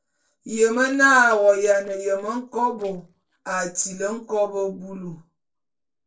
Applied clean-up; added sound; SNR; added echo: neural separator model SepFormer DNS4.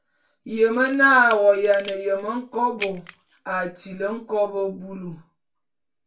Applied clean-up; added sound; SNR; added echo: none; Camera; 18 dB; reverberation time 0.2 s.